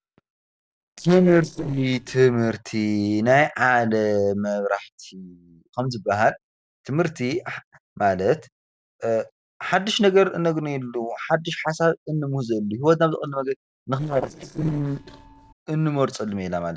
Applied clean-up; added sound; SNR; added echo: neural separator model SepFormer DNS4.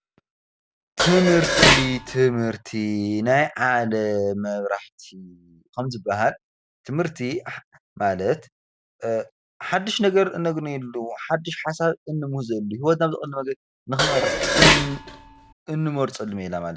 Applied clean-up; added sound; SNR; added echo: none; Dishes, pots, and pans; -4 dB; none.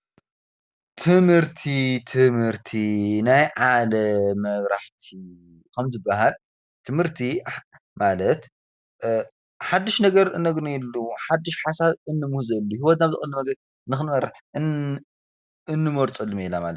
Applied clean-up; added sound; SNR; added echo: none; none; none; none.